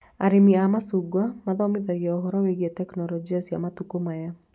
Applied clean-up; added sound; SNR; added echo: none; none; none; none.